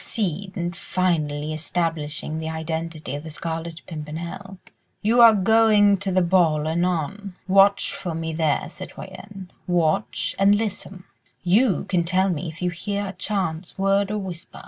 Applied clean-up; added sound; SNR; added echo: none; none; none; none.